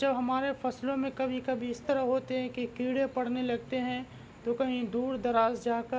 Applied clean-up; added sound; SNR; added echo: none; none; none; none.